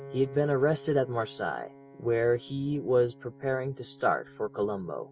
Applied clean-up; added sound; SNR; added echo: none; Piano; 19 dB; none.